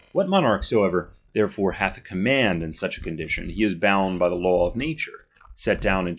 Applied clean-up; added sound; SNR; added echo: classical method log-MMSE.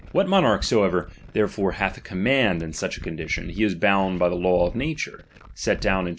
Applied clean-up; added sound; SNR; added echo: none; Glass; 15 dB; none.